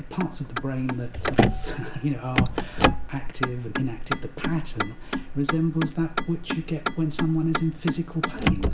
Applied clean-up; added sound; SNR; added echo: none; Motor vehicle (road); -1 dB; reverberation time 0.6 s.